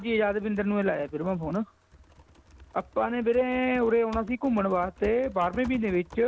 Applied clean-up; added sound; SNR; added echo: none; Typing; 20 dB; none.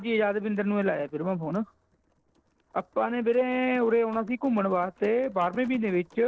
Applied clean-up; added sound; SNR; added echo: neural separator model SepFormer DNS4.